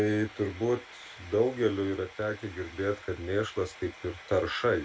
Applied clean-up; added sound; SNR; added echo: none; Frying (food); 19 dB; none.